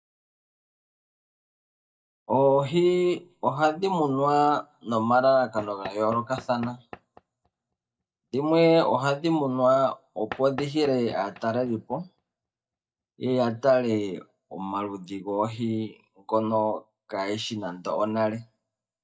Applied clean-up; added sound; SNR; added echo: neural mask model DeepFilterNet 3.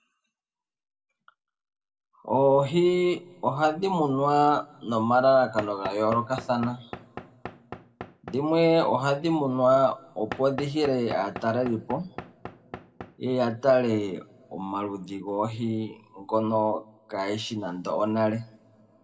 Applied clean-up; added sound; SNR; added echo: none; Knock / Wood; 15 dB; reverberation time 1.6 s.